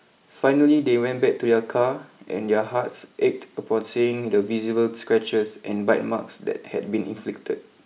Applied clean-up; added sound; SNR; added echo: none; none; none; none.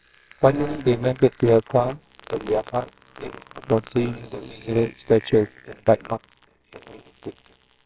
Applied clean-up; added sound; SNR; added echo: neural separator model SepFormer WHAMR!.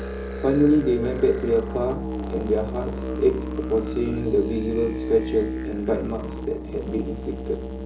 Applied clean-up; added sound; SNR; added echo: none; Musical instrument; 6 dB; reverberation time 0.5 s.